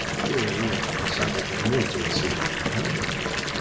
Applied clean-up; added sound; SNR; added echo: none; Fill (with liquid) / Bathtub (filling or washing) / Water tap, faucet; -3 dB; reverberation time 0.8 s.